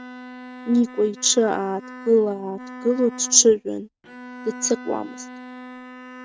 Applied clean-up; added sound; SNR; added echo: neural mask model RNNoise.